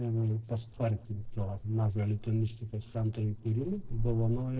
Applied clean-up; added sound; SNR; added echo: neural separator model SepFormer DNS4.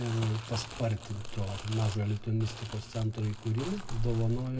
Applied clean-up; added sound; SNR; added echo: none; Crumpling, crinkling; 8 dB; reverberation time 0.2 s.